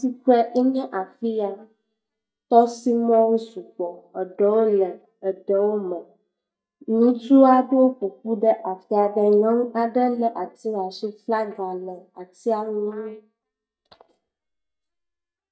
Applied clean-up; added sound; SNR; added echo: neural mask model DeepFilterNet 3.